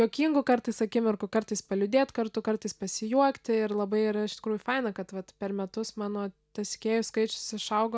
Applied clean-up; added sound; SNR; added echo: none; none; none; none.